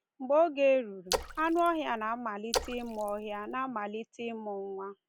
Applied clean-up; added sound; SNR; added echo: none; Splash, splatter; 7 dB; none.